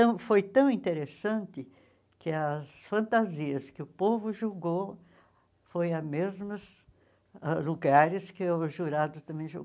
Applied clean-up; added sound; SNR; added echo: none; none; none; none.